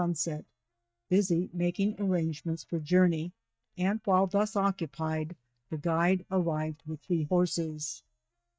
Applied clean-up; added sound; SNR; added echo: neural mask model DeepFilterNet 3.